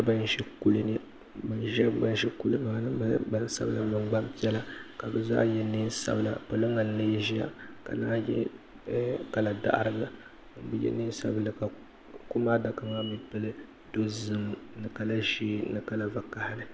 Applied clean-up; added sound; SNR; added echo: none; none; none; none.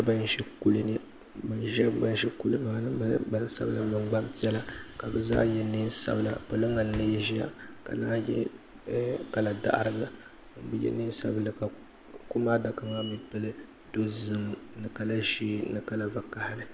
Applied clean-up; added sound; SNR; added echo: none; Walk, footsteps; 13 dB; none.